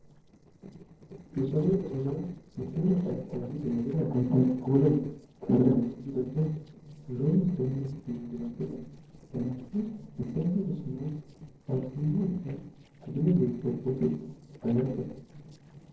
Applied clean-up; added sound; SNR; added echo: neural separator model SepFormer DNS4.